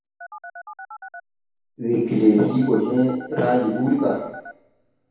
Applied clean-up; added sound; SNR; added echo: none; Telephone; 16 dB; reverberation time 2.0 s.